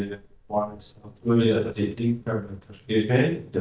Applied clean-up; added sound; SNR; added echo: neural mask model DeepFilterNet 3.